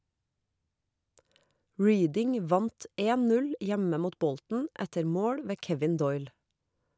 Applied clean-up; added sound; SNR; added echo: none; none; none; none.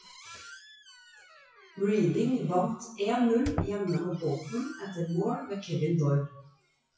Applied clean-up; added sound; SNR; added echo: classical method WPE with log-MMSE.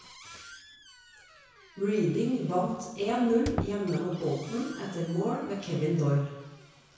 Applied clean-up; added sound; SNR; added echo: none; Squeak; 14 dB; reverberation time 1.0 s.